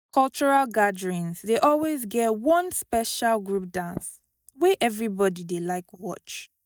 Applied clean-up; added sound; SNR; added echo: neural mask model DeepFilterNet 3.